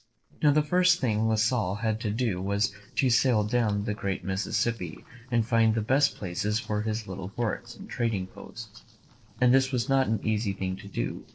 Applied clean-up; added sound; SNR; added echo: neural separator model SepFormer DNS4.